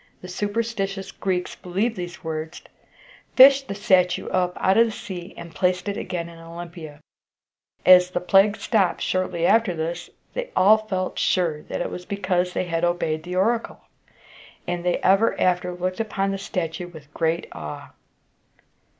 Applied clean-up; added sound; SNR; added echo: none; none; none; none.